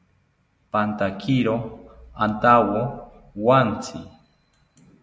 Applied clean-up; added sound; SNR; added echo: none; none; none; none.